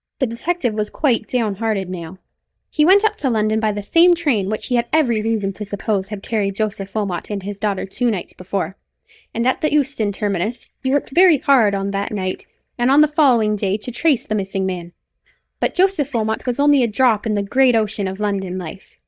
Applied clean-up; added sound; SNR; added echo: neural mask model DeepFilterNet 3.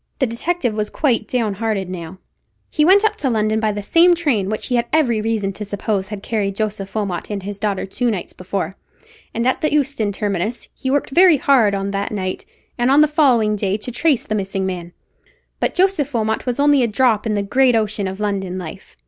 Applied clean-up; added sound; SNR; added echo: none; none; none; none.